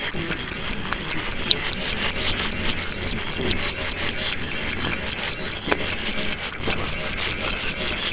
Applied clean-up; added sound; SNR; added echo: neural separator model SepFormer WHAMR!.